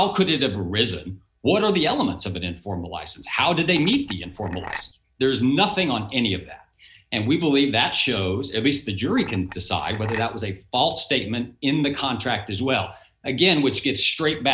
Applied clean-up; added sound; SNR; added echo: none; Chink, clink; 15 dB; none.